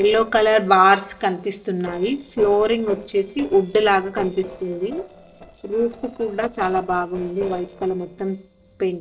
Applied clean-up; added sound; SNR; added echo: neural separator model SepFormer DNS4.